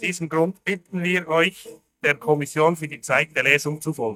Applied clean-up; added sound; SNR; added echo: neural mask model DeepFilterNet 3.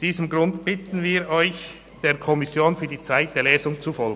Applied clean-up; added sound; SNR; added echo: none; none; none; none.